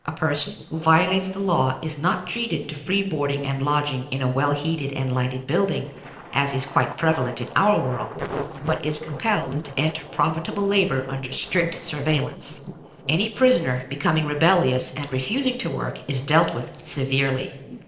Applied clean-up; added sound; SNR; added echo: neural separator model SepFormer DNS4.